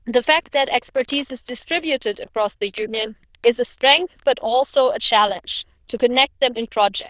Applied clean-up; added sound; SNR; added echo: neural diffusion model UNIVERSE++.